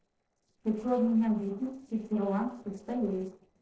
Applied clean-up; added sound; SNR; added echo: neural separator model SepFormer DNS4.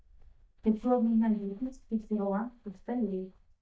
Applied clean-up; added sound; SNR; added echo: neural mask model DeepFilterNet 3.